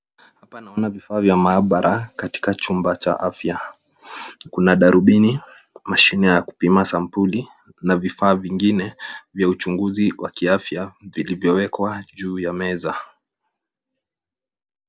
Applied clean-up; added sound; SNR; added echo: none; none; none; none.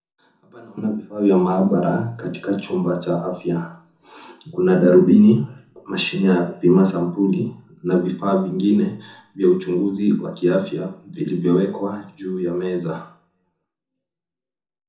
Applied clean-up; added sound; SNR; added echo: none; none; none; reverberation time 0.5 s.